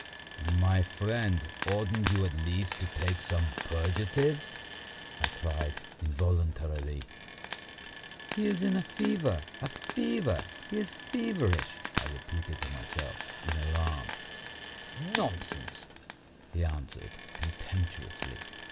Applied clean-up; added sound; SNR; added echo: none; Frying (food); 5 dB; none.